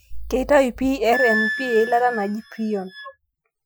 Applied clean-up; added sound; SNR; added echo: classical method Wiener filter.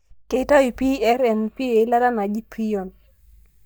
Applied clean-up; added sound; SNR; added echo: neural mask model DeepFilterNet 3.